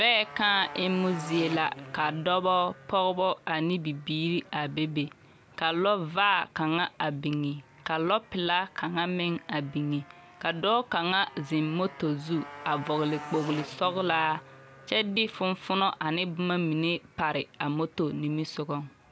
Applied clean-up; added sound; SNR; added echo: none; Motorcycle; 19 dB; none.